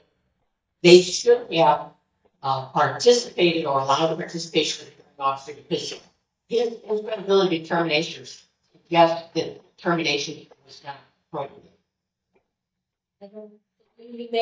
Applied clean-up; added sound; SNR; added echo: neural mask model DeepFilterNet 3.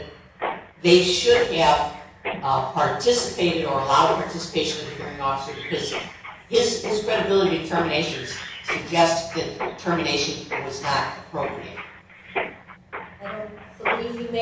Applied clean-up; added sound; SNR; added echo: none; Mechanisms; 11 dB; reverberation time 0.7 s.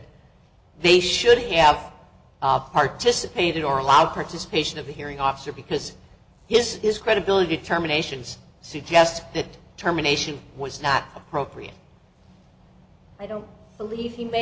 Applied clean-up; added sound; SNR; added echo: none; none; none; none.